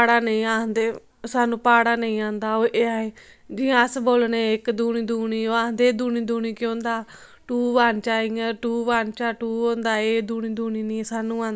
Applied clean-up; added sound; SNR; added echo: none; none; none; none.